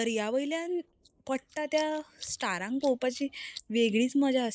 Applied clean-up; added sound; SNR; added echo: neural mask model Resemble Enhance denoiser.